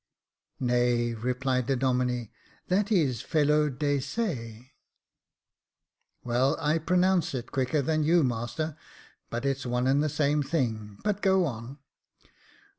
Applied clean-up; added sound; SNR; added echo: none; none; none; none.